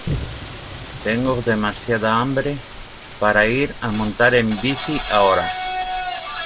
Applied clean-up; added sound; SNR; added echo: none; Boom + Rain; 12 dB; none.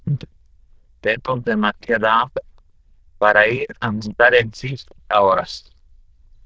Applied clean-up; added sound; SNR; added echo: neural diffusion model UNIVERSE++.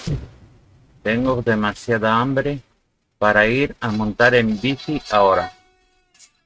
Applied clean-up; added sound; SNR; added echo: neural mask model RNNoise.